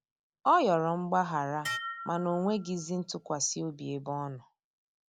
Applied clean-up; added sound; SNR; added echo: none; Dishes, pots, and pans; 12 dB; none.